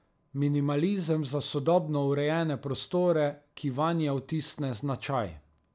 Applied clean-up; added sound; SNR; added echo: none; none; none; none.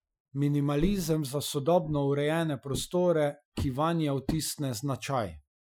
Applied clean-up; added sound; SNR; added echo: classical method Wiener filter.